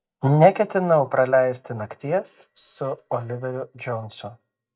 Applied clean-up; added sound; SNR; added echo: neural mask model DeepFilterNet 3.